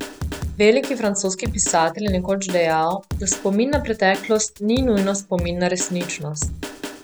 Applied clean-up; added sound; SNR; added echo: none; Drum kit; 10 dB; none.